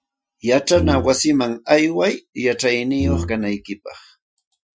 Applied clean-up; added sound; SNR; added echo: classical method Wiener filter.